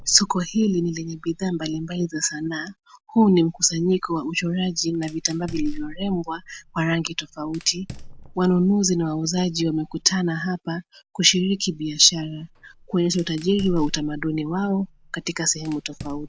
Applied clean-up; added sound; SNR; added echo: none; Fire; 15 dB; none.